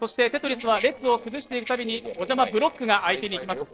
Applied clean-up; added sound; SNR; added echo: neural separator model SepFormer DNS4.